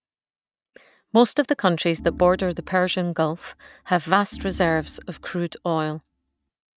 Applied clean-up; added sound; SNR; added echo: neural mask model RNNoise.